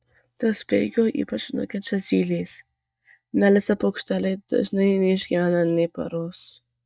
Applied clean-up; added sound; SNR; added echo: neural mask model DeepFilterNet 3.